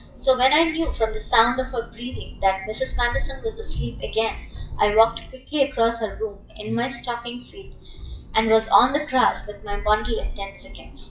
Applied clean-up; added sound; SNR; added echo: classical method WPE with log-MMSE.